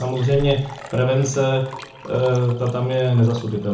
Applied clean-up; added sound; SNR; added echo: none; Liquid; 19 dB; reverberation time 0.7 s.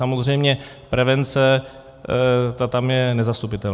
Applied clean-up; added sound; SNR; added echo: none; none; none; none.